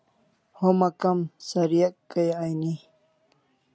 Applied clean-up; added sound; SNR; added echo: none; none; none; none.